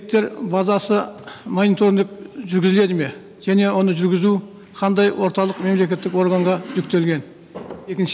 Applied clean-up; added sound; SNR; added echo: none; none; none; none.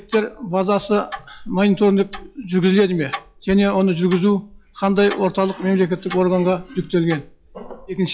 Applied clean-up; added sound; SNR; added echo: classical method log-MMSE.